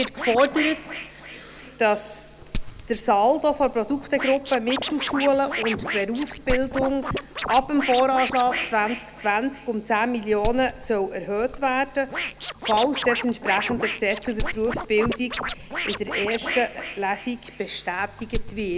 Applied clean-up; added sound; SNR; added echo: none; Scratching (performance technique) + Glass; 7 dB; none.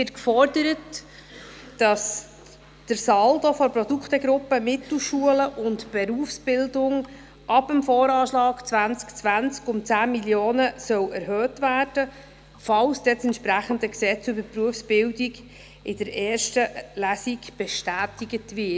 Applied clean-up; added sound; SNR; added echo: none; none; none; none.